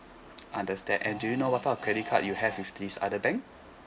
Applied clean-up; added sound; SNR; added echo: none; Fart; 14 dB; none.